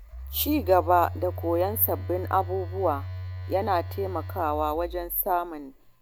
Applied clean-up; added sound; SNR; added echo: none; Telephone; 8 dB; none.